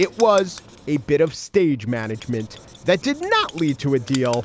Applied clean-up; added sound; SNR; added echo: none; Writing; 19 dB; none.